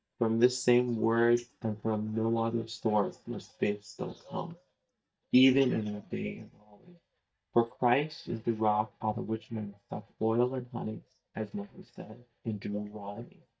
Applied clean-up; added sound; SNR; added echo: neural mask model DeepFilterNet 3.